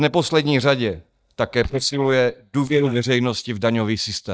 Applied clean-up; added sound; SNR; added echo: neural mask model DeepFilterNet 3.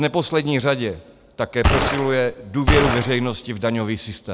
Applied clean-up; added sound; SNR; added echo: none; Gunshot, gunfire; -2 dB; none.